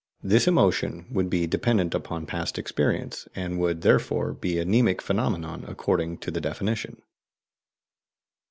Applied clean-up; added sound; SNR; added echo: none; none; none; none.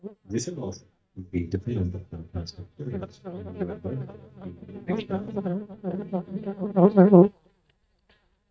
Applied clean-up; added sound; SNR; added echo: neural mask model DeepFilterNet 3.